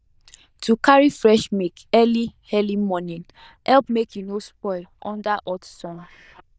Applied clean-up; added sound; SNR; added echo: neural diffusion model UNIVERSE++.